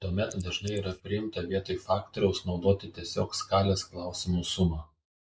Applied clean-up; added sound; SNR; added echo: neural mask model Resemble Enhance denoiser.